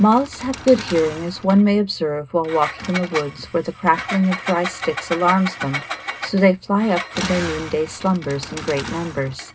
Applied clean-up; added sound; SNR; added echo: none; Engine; 11 dB; reverberation time 0.2 s.